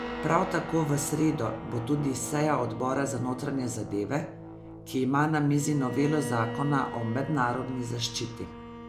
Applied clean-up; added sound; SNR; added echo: none; Bowed string instrument + Guitar; 10 dB; none.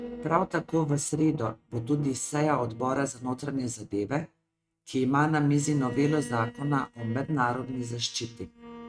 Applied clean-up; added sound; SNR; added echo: neural mask model RNNoise.